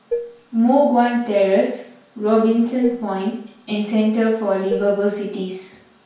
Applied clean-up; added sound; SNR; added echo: none; Dishes, pots, and pans; 11 dB; reverberation time 0.5 s.